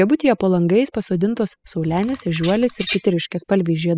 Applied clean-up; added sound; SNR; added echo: classical method spectral subtraction.